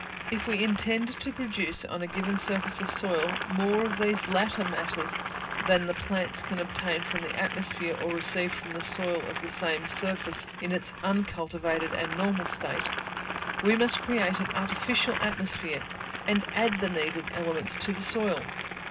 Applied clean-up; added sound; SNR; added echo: none; Boiling; 6 dB; reverberation time 0.2 s.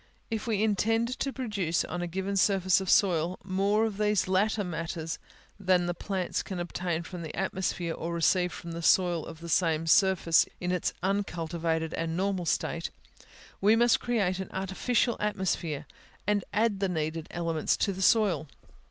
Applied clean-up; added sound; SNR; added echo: none; none; none; none.